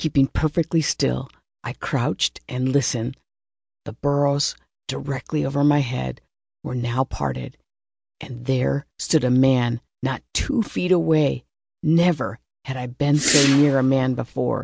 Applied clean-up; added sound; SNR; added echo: none; Whoosh, swoosh, swish; 4 dB; none.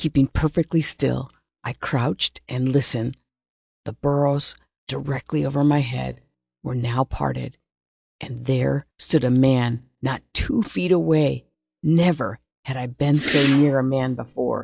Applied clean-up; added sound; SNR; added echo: classical method log-MMSE.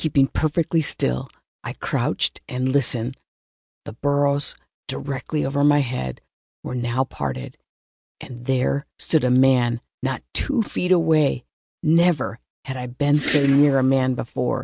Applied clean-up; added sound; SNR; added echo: neural mask model RNNoise.